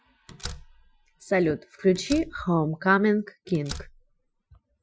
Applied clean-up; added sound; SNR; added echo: classical method Wiener filter.